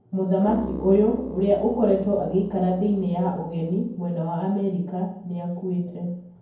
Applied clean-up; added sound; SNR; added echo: none; Keyboard (musical); 13 dB; reverberation time 0.9 s.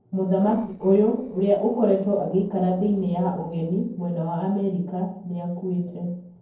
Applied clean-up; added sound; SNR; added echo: neural separator model SepFormer DNS4.